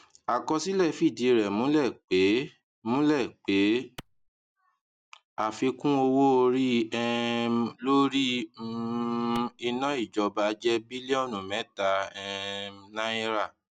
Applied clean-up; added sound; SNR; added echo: none; Clapping; 19 dB; none.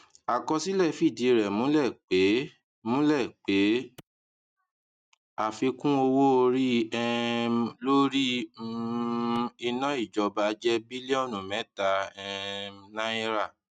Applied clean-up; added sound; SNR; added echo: neural mask model RNNoise.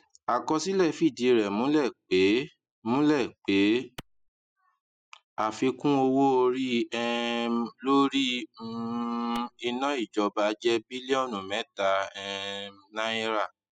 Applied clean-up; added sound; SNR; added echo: classical method spectral subtraction.